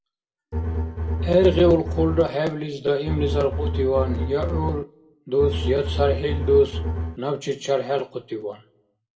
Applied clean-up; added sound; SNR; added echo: none; Bowed string instrument; 2 dB; reverberation time 0.4 s.